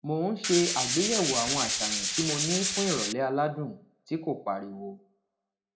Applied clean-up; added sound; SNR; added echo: none; Tools; -1 dB; reverberation time 0.3 s.